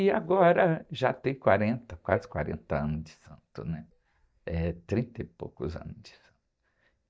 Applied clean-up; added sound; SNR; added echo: neural mask model DeepFilterNet 3.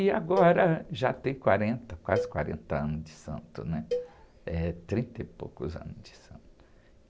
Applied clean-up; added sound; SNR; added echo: none; Cowbell; 10 dB; none.